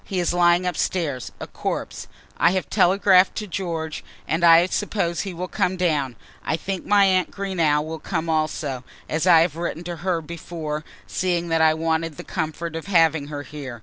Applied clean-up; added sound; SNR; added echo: none; none; none; none.